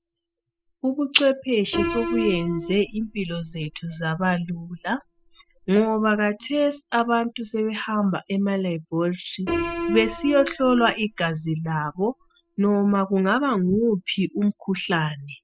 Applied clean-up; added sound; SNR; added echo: classical method spectral subtraction.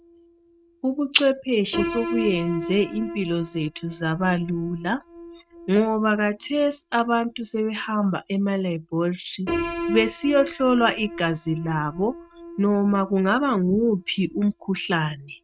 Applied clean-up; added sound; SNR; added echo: neural mask model RNNoise.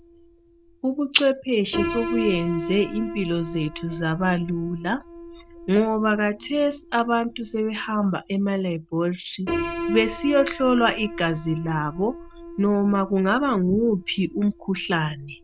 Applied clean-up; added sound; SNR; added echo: none; Piano; 10 dB; none.